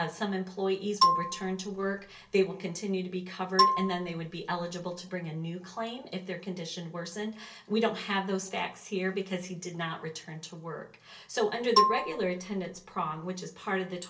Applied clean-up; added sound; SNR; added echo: none; Marimba, xylophone; -3 dB; reverberation time 0.3 s.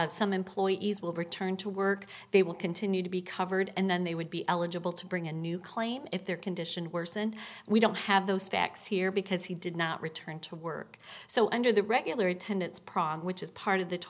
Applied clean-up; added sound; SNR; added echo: none; none; none; none.